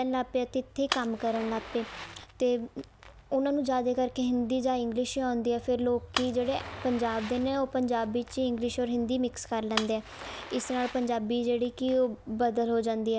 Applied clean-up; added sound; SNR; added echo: none; Fire; 13 dB; none.